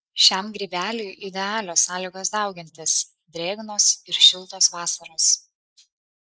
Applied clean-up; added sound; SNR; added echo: neural mask model Resemble Enhance denoiser.